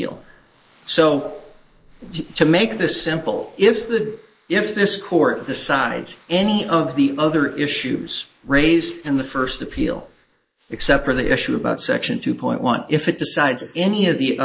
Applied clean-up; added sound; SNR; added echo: neural mask model Resemble Enhance denoiser.